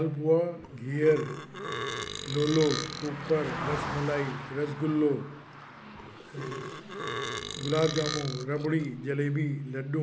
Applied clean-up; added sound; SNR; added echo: none; Burping, eructation + Car passing by; 8 dB; none.